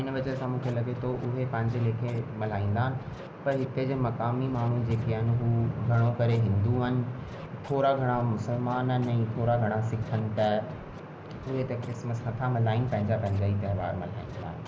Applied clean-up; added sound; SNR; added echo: none; Scratching (performance technique); 19 dB; none.